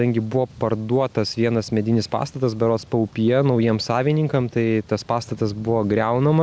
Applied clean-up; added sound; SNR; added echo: none; none; none; none.